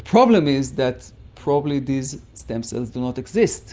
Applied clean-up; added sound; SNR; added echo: none; none; none; none.